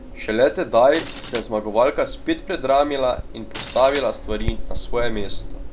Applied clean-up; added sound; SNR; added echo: none; Cricket + Glass; 5 dB; none.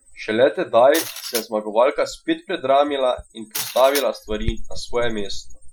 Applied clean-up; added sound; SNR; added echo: classical method Wiener filter.